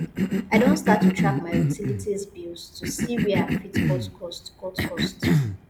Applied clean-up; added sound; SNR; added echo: none; Cough; -4 dB; none.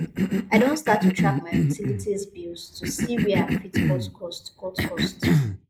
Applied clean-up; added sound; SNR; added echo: neural mask model Resemble Enhance denoiser.